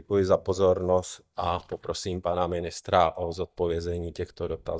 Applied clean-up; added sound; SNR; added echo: neural mask model DeepFilterNet 3.